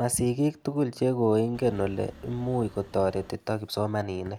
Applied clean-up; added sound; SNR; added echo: none; Wind; 20 dB; none.